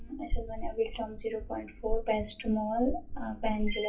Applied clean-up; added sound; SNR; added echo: classical method WPE with log-MMSE.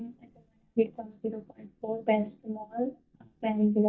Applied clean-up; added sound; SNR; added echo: neural mask model DeepFilterNet 3.